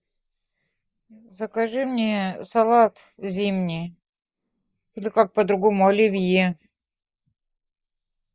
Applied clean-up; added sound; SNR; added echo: neural mask model Resemble Enhance denoiser.